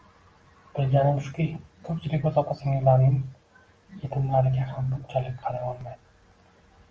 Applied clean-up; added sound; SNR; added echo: none; none; none; none.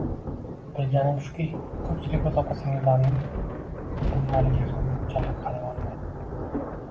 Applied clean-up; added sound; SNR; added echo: none; Thunder; 3 dB; none.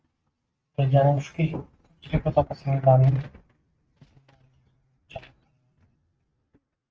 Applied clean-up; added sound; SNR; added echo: neural mask model RNNoise.